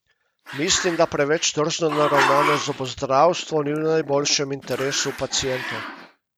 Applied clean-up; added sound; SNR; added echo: none; Growling; 7 dB; none.